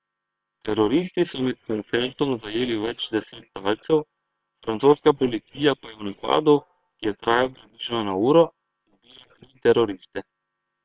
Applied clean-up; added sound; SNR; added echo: neural separator model SepFormer WHAM!.